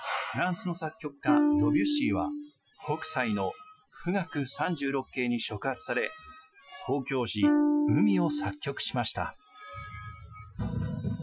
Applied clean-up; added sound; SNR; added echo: classical method Wiener filter.